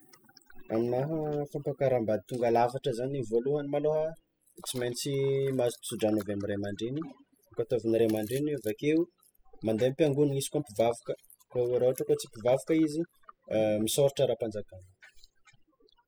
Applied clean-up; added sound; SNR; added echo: classical method spectral subtraction.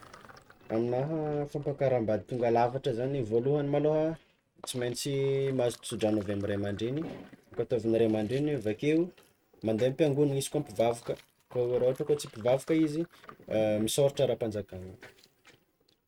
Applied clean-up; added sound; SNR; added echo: neural mask model RNNoise.